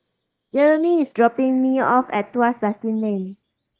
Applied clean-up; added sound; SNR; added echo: neural mask model DeepFilterNet 3.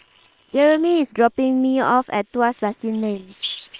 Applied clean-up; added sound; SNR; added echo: neural separator model SepFormer WHAM!.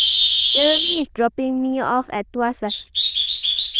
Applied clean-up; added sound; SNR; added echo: neural diffusion model UNIVERSE++.